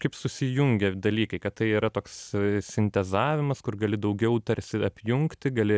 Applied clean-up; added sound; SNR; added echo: none; none; none; none.